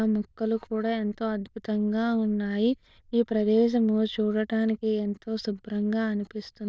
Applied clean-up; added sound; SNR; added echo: neural diffusion model UNIVERSE++.